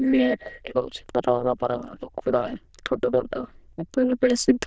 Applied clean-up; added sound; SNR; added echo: neural diffusion model UNIVERSE++.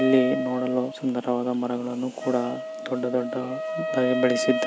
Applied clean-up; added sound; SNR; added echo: none; Wind instrument, woodwind instrument; 6 dB; none.